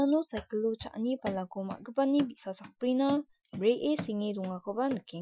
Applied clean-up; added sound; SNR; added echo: classical method Wiener filter.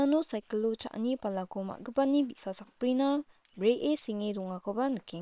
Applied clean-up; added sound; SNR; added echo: neural separator model SepFormer WHAM!.